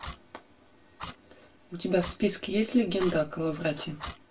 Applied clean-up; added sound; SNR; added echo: none; Clock; 15 dB; reverberation time 0.2 s.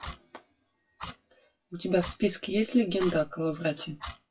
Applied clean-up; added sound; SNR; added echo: classical method WPE with log-MMSE.